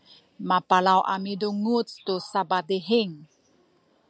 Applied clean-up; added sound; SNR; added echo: none; none; none; none.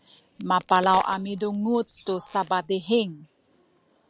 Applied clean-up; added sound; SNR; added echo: none; Crack; 17 dB; none.